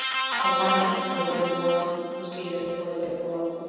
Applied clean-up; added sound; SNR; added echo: none; Guitar; 3 dB; reverberation time 2.1 s.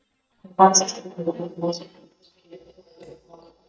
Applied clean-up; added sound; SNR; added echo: neural mask model DeepFilterNet 3.